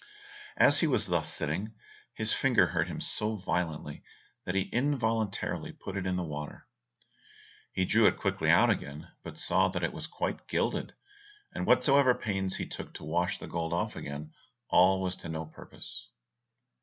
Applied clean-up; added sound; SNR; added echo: none; none; none; none.